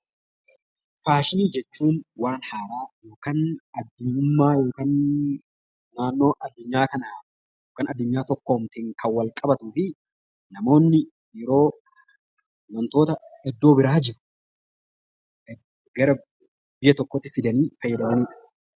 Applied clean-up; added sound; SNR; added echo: none; none; none; none.